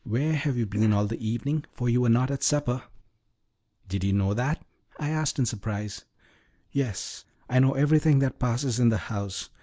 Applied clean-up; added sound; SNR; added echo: neural mask model Resemble Enhance denoiser.